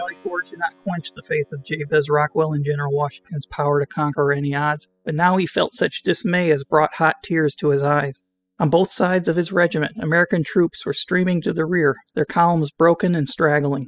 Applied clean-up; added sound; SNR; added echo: classical method spectral subtraction.